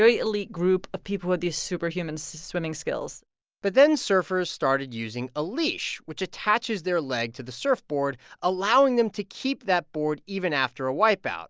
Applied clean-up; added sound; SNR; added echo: none; none; none; none.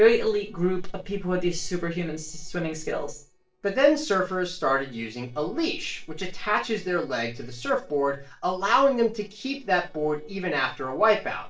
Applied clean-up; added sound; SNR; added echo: neural separator model SepFormer DNS4.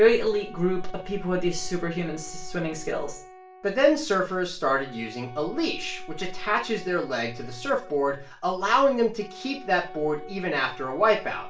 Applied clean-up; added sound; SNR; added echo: none; Wind instrument, woodwind instrument; 19 dB; reverberation time 0.3 s.